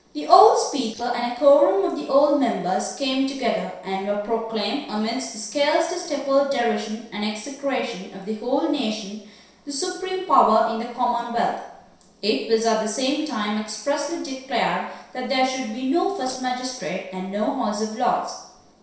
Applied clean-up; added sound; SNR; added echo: neural separator model SepFormer DNS4.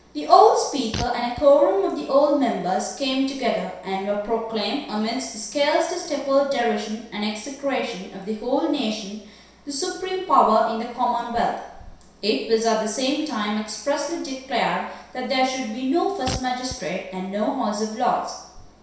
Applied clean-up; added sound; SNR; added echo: none; Fart; 13 dB; reverberation time 0.7 s.